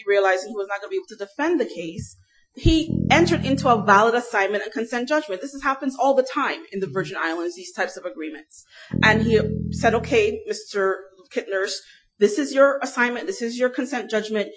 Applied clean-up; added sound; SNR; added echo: classical method Wiener filter.